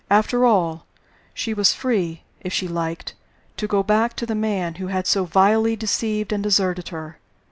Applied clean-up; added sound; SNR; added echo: none; none; none; none.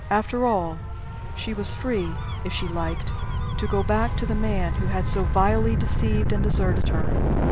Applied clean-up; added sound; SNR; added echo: none; Gull, seagull / Waves, surf / Siren; -3 dB; none.